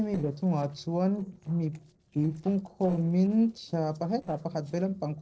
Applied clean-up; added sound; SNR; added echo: neural separator model SepFormer DNS4.